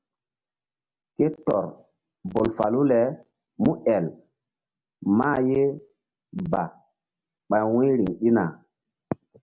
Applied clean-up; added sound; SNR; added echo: none; none; none; none.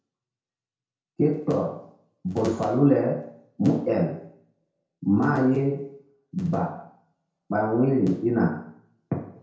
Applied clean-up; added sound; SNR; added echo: none; none; none; reverberation time 0.5 s.